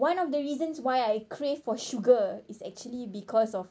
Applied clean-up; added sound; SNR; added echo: none; none; none; none.